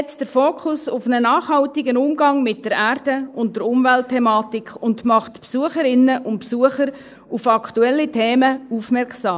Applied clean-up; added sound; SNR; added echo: neural mask model Resemble Enhance denoiser.